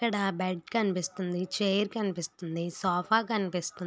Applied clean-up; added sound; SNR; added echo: none; none; none; none.